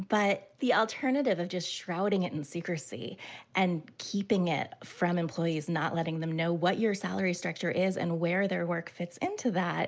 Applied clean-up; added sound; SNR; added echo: none; none; none; none.